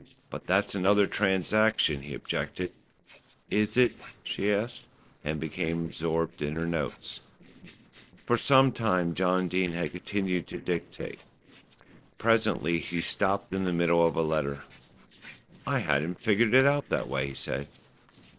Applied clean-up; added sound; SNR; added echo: neural separator model SepFormer DNS4.